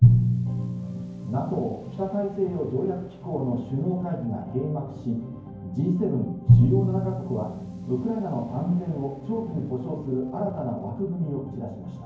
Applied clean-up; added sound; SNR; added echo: none; Drum; -1 dB; reverberation time 0.9 s.